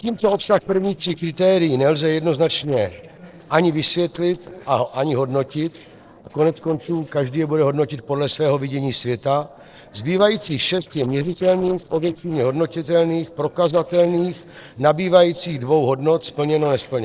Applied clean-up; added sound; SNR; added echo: neural separator model SepFormer DNS4.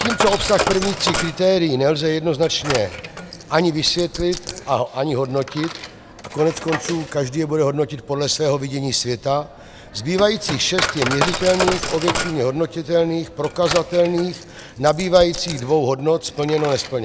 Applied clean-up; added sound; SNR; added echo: none; Coin (dropping); 8 dB; none.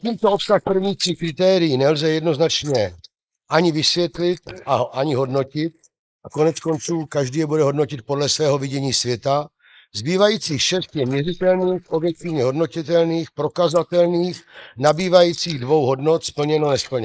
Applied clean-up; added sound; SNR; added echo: neural mask model Resemble Enhance denoiser.